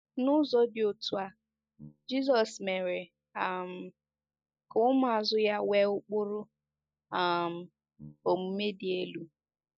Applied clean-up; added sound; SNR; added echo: neural mask model DeepFilterNet 3.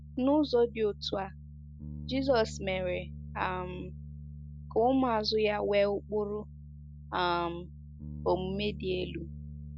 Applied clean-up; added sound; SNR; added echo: none; Bass guitar; 12 dB; none.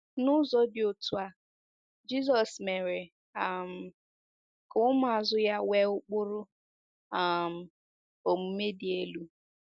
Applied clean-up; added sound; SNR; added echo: none; none; none; none.